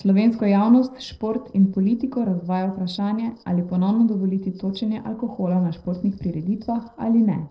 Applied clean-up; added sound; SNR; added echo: neural separator model SepFormer DNS4.